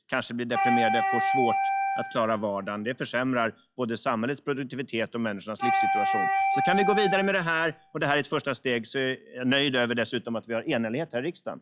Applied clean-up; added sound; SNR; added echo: classical method log-MMSE.